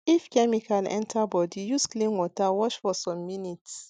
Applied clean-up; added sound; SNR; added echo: none; none; none; none.